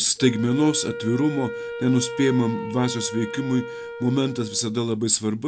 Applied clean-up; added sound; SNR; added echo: none; Wind instrument, woodwind instrument; 11 dB; none.